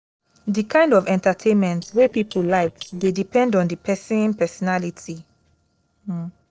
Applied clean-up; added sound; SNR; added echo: neural separator model SepFormer DNS4.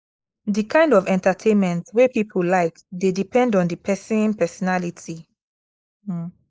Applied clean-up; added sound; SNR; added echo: neural mask model Resemble Enhance denoiser.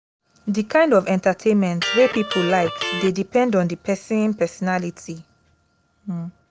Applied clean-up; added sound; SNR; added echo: none; Electric guitar; 7 dB; none.